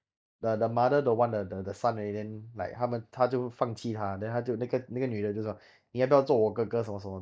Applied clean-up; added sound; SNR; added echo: neural mask model DeepFilterNet 3.